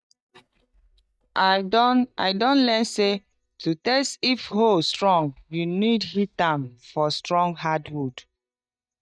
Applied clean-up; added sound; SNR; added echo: neural mask model DeepFilterNet 3.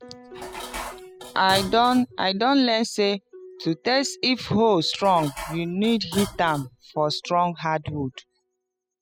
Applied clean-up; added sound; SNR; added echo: classical method spectral subtraction.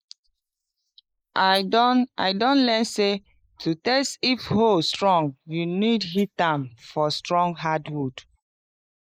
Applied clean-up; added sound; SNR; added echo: neural mask model Resemble Enhance denoiser.